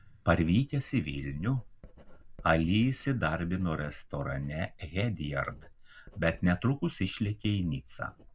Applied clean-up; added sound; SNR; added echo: none; Writing; 19 dB; none.